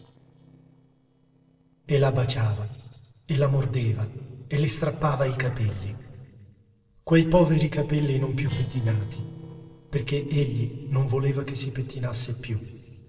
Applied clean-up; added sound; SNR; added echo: neural separator model SepFormer DNS4.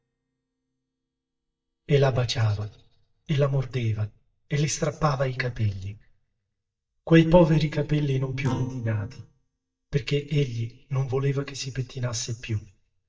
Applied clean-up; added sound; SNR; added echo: neural mask model DeepFilterNet 3.